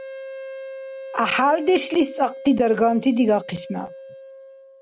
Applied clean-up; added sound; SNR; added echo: none; Wind instrument, woodwind instrument; 14 dB; none.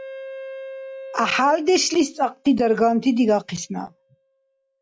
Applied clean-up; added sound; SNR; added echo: classical method log-MMSE.